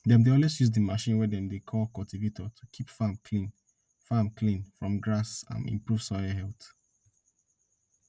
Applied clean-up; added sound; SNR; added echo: none; none; none; none.